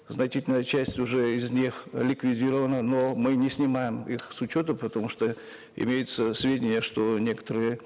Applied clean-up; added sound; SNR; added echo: none; none; none; none.